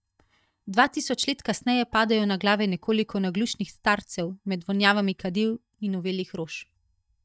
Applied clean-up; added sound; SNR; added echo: neural mask model DeepFilterNet 3.